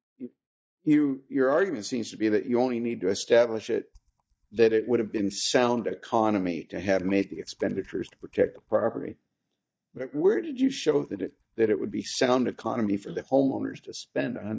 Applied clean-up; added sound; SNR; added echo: neural mask model DeepFilterNet 3.